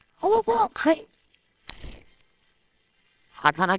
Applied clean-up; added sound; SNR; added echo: neural separator model SepFormer WHAMR!.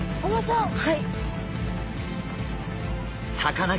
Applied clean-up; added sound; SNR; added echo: none; none; none; none.